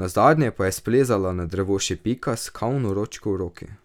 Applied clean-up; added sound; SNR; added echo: none; none; none; none.